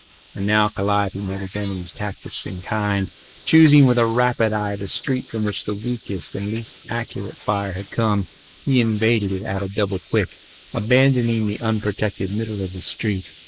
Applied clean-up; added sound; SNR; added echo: neural mask model Resemble Enhance denoiser.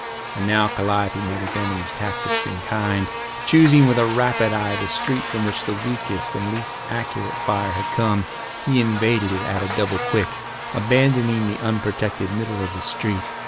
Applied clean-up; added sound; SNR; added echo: none; Buzz; 6 dB; none.